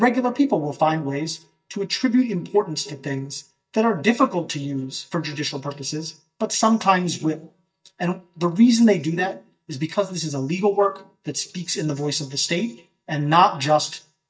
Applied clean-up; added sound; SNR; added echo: neural mask model DeepFilterNet 3.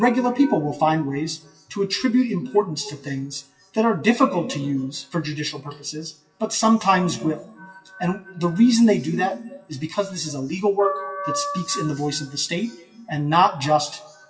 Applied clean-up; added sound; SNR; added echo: classical method WPE with log-MMSE.